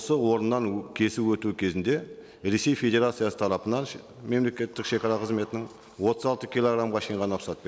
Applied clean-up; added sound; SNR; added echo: none; none; none; none.